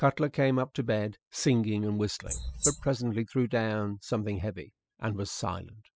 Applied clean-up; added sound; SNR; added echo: classical method spectral subtraction.